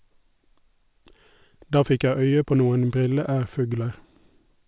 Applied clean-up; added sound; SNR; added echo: none; none; none; none.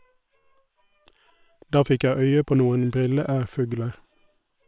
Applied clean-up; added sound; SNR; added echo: neural separator model SepFormer WHAM!.